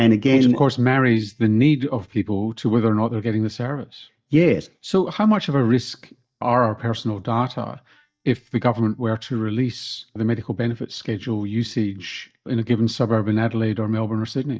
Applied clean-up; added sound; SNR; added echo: neural mask model DeepFilterNet 3.